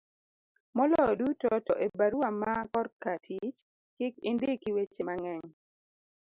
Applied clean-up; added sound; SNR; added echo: none; none; none; none.